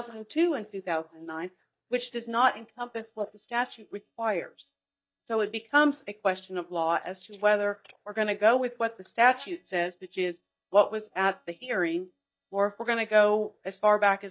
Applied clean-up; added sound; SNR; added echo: neural mask model DeepFilterNet 3.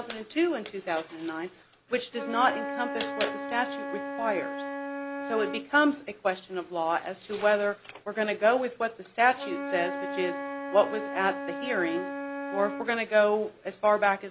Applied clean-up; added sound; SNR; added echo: none; Wind instrument, woodwind instrument; 9 dB; none.